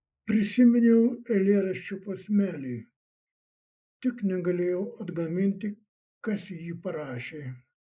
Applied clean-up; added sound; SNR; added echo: neural mask model Resemble Enhance denoiser.